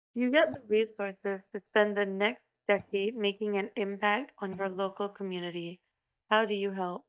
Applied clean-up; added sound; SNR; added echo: neural mask model DeepFilterNet 3.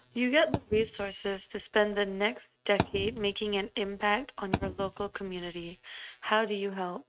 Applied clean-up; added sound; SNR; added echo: neural mask model RNNoise.